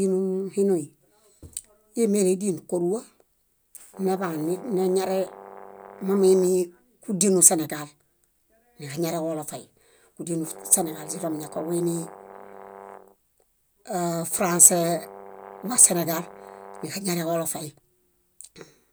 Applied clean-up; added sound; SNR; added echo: none; Brass instrument; 18 dB; none.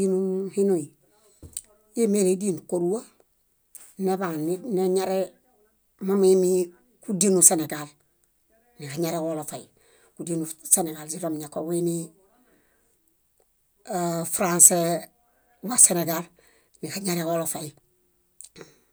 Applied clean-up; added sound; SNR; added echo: none; none; none; none.